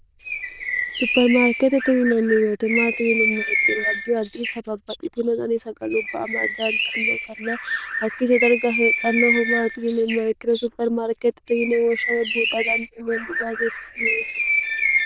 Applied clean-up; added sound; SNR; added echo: neural diffusion model UNIVERSE++.